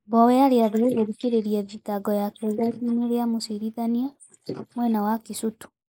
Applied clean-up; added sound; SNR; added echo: neural mask model Resemble Enhance denoiser.